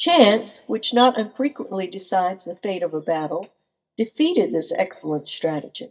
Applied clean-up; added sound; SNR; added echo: neural mask model DeepFilterNet 3.